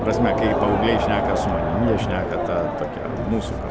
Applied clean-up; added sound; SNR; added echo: none; Crowd; -2 dB; none.